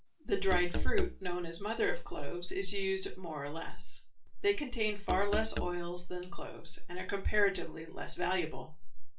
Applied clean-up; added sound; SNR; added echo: none; Musical instrument; 10 dB; reverberation time 0.3 s.